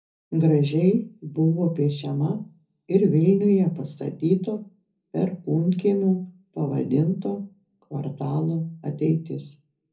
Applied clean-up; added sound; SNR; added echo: none; none; none; reverberation time 0.4 s.